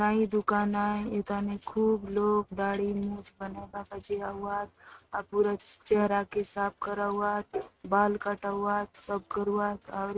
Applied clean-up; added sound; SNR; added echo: neural mask model RNNoise.